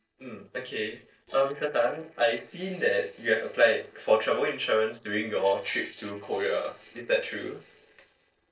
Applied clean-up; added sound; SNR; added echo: neural separator model SepFormer DNS4.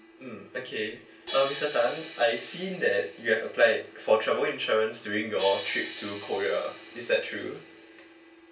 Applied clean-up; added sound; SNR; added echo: none; Crash cymbal; 15 dB; reverberation time 0.3 s.